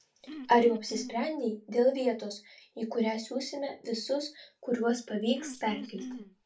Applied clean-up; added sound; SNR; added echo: none; Cough; 12 dB; reverberation time 0.2 s.